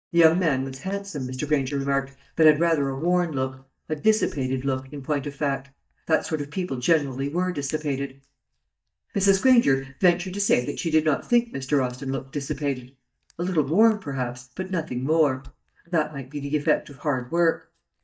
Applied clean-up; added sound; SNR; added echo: neural mask model DeepFilterNet 3.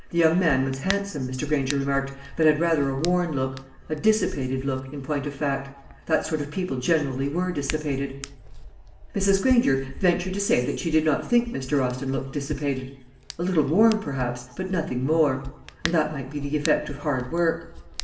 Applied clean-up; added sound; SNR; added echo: none; Hands; 14 dB; reverberation time 0.9 s.